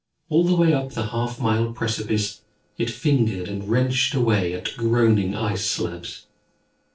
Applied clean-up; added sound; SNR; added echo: neural separator model SepFormer DNS4.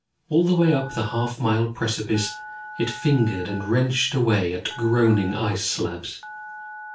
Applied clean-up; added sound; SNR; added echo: none; Telephone; 17 dB; reverberation time 0.3 s.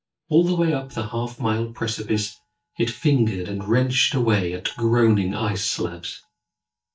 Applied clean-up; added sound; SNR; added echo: neural mask model DeepFilterNet 3.